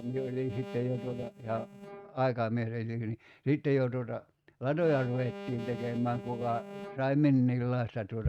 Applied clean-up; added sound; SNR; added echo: neural mask model RNNoise.